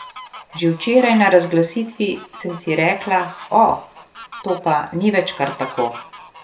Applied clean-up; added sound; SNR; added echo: none; Fowl; 19 dB; none.